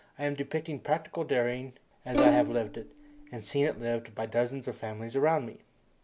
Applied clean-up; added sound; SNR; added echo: none; Bowed string instrument; 2 dB; none.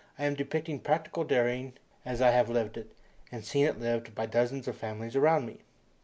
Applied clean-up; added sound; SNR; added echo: none; none; none; none.